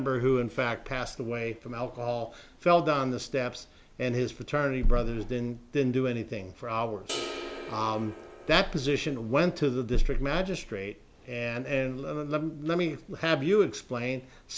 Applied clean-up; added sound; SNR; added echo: none; Crash cymbal; 11 dB; none.